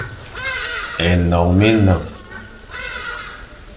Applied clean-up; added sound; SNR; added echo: neural separator model SepFormer DNS4.